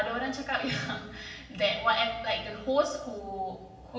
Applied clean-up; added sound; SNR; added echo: none; none; none; reverberation time 0.9 s.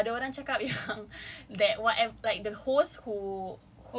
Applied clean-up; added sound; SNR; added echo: none; none; none; none.